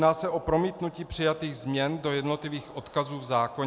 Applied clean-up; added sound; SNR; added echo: none; none; none; none.